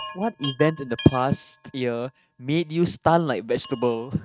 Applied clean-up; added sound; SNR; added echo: neural mask model RNNoise.